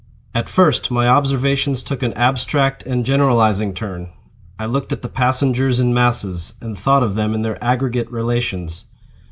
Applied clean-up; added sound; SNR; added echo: none; none; none; none.